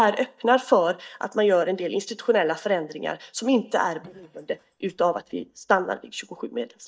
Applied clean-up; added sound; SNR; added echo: neural mask model DeepFilterNet 3.